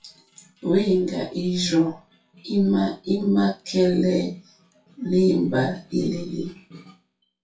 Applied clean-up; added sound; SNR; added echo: classical method WPE with log-MMSE.